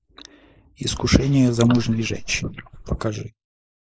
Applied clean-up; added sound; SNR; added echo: neural mask model Resemble Enhance denoiser.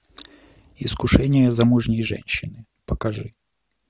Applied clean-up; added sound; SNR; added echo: none; none; none; none.